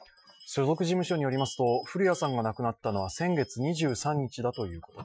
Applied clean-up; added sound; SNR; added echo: classical method Wiener filter.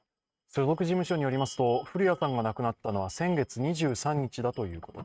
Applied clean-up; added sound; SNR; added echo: neural mask model RNNoise.